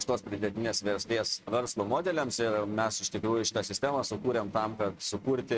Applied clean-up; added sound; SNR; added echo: neural mask model RNNoise.